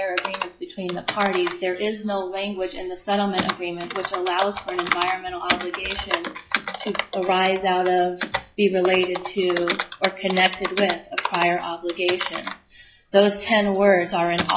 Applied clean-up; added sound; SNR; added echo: classical method log-MMSE.